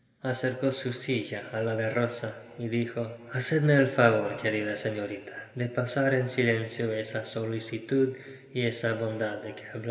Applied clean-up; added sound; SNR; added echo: none; none; none; reverberation time 2.2 s.